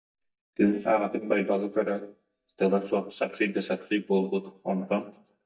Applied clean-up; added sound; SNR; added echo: neural mask model DeepFilterNet 3.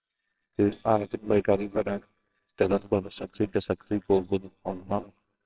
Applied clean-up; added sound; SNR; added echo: neural separator model SepFormer WHAMR!.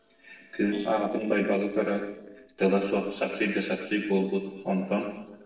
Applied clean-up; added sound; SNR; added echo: neural separator model SepFormer DNS4.